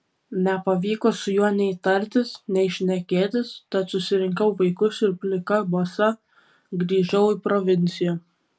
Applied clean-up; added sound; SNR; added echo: none; none; none; none.